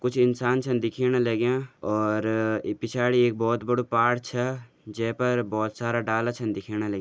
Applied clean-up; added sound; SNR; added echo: none; none; none; none.